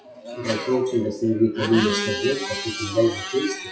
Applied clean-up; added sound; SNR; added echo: classical method WPE with log-MMSE.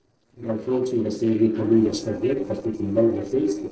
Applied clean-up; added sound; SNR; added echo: neural separator model SepFormer DNS4.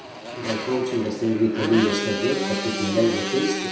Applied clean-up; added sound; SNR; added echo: none; Motorcycle; 6 dB; reverberation time 0.7 s.